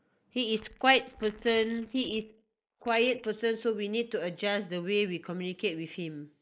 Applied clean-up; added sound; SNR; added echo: neural mask model Resemble Enhance denoiser.